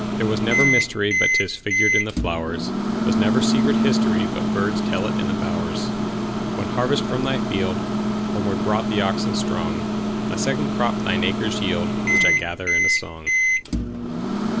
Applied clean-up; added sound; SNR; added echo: none; Microwave oven; -5 dB; none.